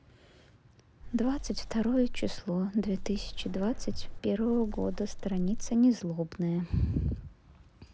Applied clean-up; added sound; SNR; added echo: none; Wind; 4 dB; none.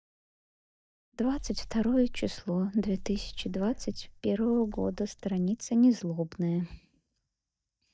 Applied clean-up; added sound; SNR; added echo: neural mask model DeepFilterNet 3.